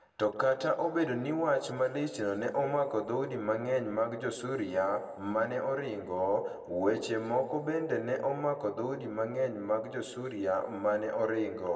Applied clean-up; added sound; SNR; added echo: none; none; none; reverberation time 1.0 s.